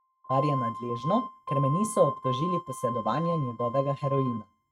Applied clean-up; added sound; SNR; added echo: neural mask model RNNoise.